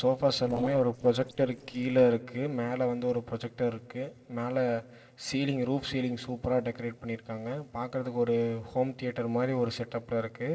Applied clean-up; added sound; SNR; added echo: neural separator model SepFormer DNS4.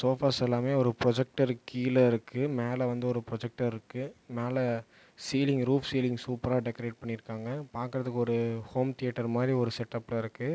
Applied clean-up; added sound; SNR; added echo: none; none; none; none.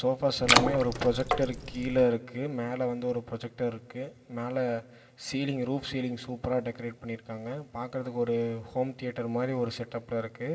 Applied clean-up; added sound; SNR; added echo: none; Water / Splash, splatter; -3 dB; reverberation time 0.4 s.